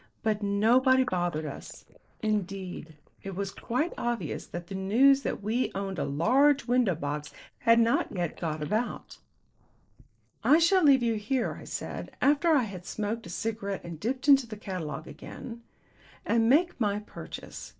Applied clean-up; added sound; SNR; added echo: neural mask model Resemble Enhance denoiser.